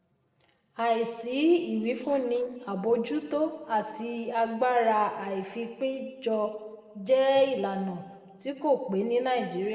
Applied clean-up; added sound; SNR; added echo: neural separator model SepFormer DNS4.